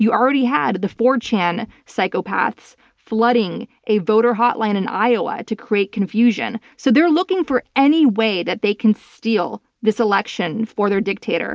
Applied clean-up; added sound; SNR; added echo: none; none; none; none.